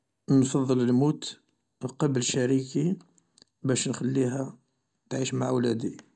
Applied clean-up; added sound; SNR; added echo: none; none; none; none.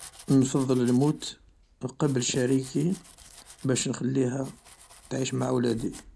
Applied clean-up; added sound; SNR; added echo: none; Domestic sounds, home sounds; 19 dB; none.